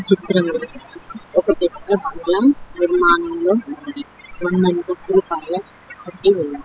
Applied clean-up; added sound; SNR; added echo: classical method spectral subtraction.